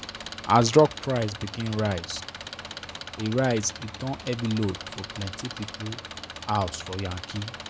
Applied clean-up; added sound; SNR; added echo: none; Engine; 11 dB; none.